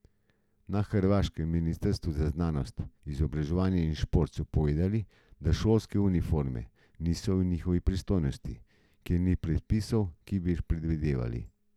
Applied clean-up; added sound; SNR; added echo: none; none; none; none.